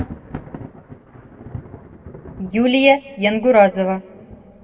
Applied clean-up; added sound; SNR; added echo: none; Thunder; 16 dB; reverberation time 2.1 s.